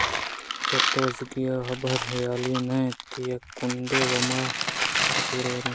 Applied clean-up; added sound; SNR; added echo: none; Coin (dropping); -1 dB; none.